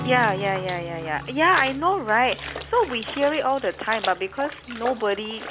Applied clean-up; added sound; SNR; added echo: none; Acoustic guitar / Strum + Trickle, dribble / Splash, splatter; 11 dB; none.